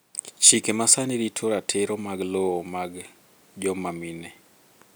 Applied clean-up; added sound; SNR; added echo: none; none; none; none.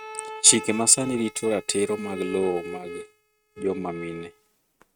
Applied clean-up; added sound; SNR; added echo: neural mask model RNNoise.